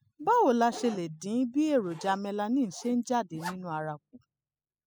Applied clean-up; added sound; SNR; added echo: classical method spectral subtraction.